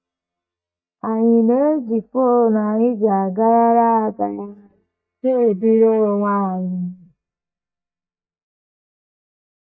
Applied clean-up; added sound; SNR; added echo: neural mask model DeepFilterNet 3.